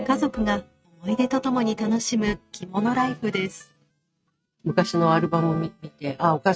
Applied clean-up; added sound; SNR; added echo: neural mask model RNNoise.